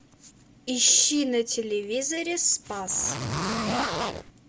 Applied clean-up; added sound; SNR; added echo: none; Zipper (clothing); 3 dB; none.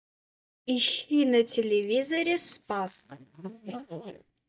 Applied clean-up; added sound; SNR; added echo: neural mask model DeepFilterNet 3.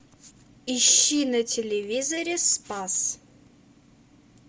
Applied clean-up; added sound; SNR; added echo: none; none; none; none.